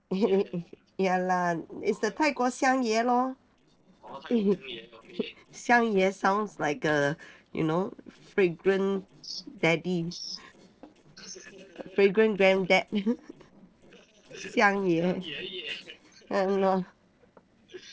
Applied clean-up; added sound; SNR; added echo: neural separator model SepFormer DNS4.